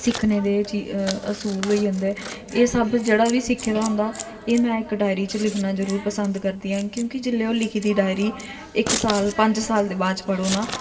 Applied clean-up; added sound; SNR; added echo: none; Scissors; 14 dB; reverberation time 1.7 s.